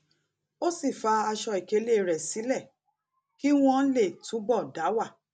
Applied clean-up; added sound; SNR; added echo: none; none; none; none.